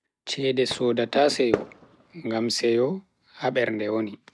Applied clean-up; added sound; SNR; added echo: none; Fireworks; 12 dB; none.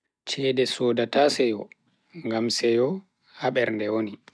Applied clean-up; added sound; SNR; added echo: none; none; none; none.